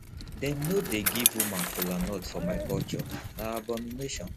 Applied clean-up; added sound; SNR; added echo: none; Bicycle; 1 dB; none.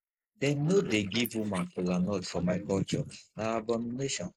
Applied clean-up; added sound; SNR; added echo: neural mask model Resemble Enhance denoiser.